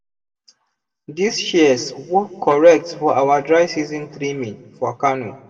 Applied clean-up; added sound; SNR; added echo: none; none; none; reverberation time 1.1 s.